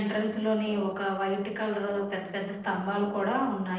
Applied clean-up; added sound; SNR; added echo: neural separator model SepFormer DNS4.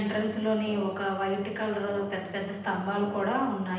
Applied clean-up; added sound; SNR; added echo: none; Wind instrument, woodwind instrument; 16 dB; reverberation time 0.9 s.